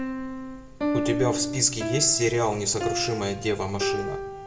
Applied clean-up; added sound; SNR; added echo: none; Piano; 4 dB; reverberation time 0.9 s.